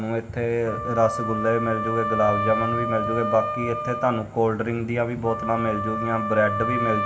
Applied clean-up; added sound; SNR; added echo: none; Wind instrument, woodwind instrument; 4 dB; reverberation time 3.0 s.